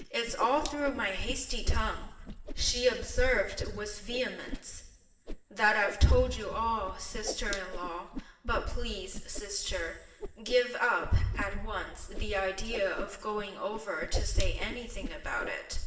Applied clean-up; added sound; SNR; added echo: none; Whoosh, swoosh, swish; 12 dB; reverberation time 1.4 s.